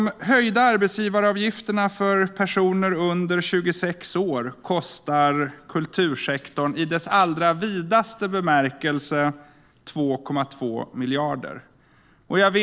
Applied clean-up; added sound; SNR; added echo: neural separator model SepFormer DNS4.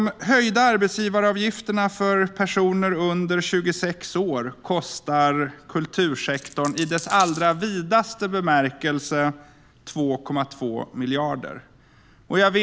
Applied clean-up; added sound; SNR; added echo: none; Coin (dropping); 15 dB; none.